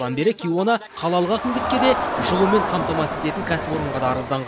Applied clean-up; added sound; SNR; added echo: none; Crowd; 3 dB; none.